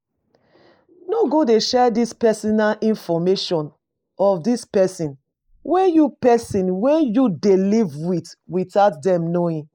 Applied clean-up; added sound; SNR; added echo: neural mask model Resemble Enhance denoiser.